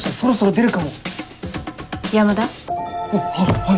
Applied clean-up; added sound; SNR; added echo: none; none; none; none.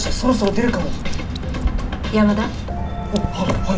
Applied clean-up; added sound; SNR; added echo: none; Drip / Water; 2 dB; reverberation time 0.4 s.